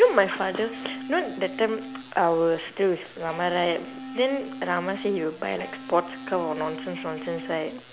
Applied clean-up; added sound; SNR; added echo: none; Electric guitar / Bass guitar; 12 dB; none.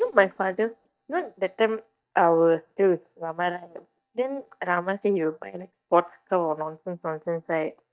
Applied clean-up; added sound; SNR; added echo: neural mask model DeepFilterNet 3.